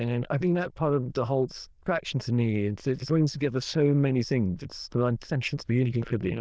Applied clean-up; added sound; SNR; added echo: neural diffusion model UNIVERSE++.